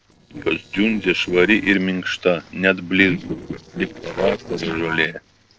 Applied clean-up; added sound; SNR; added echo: neural separator model SepFormer DNS4.